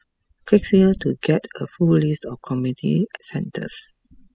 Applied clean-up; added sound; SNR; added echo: classical method spectral subtraction.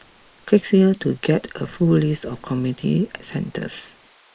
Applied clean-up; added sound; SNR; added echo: neural mask model Resemble Enhance denoiser.